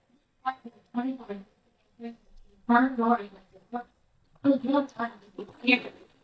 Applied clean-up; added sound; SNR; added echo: neural mask model DeepFilterNet 3.